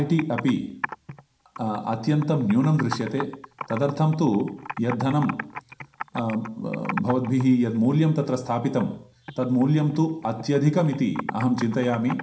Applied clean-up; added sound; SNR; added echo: none; Computer keyboard; 14 dB; reverberation time 0.3 s.